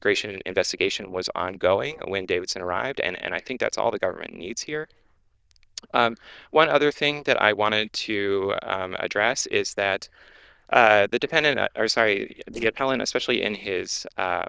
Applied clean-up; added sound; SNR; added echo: neural diffusion model UNIVERSE++.